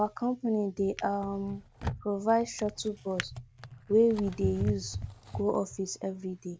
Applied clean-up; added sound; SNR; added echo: none; Drawer open or close; 9 dB; none.